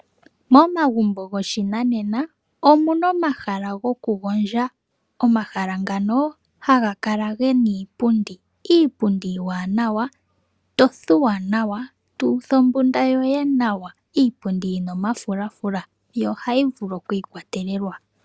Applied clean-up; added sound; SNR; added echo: none; none; none; none.